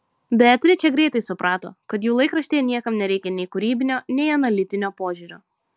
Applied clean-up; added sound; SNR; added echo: none; none; none; none.